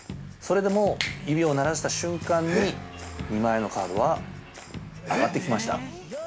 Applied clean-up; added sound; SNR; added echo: none; Wind instrument, woodwind instrument + Car passing by / Engine; 19 dB; none.